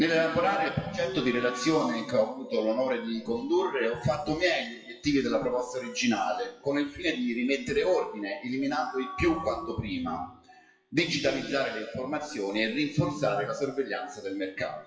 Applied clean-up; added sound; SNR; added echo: classical method WPE with log-MMSE.